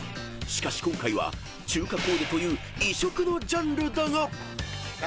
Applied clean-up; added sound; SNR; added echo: none; Boiling; 15 dB; none.